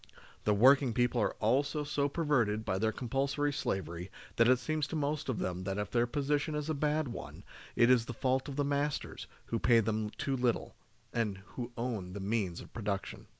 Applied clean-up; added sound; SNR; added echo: none; none; none; none.